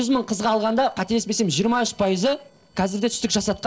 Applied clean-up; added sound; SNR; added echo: neural separator model SepFormer DNS4.